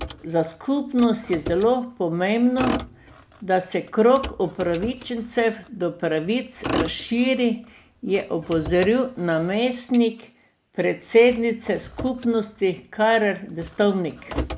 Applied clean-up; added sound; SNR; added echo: none; Bicycle bell + Motor vehicle (road); 13 dB; none.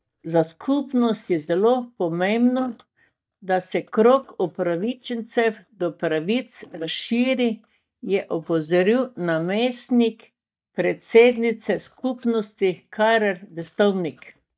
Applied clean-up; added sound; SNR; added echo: neural mask model DeepFilterNet 3.